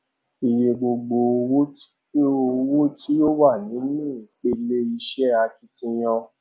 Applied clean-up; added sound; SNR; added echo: none; none; none; none.